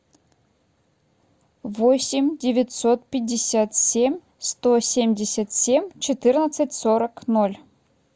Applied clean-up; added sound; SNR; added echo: none; none; none; none.